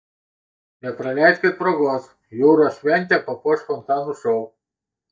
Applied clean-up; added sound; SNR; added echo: neural mask model DeepFilterNet 3.